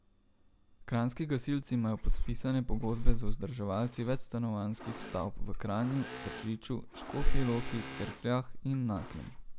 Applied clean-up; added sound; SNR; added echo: none; Engine / Mechanisms; 18 dB; none.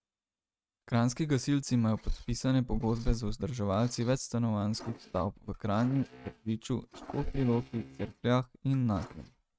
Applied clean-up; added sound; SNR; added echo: neural mask model RNNoise.